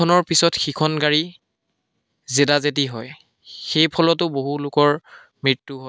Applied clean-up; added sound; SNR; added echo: none; none; none; none.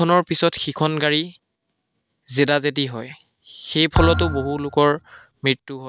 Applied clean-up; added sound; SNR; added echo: none; Thump, thud; 4 dB; none.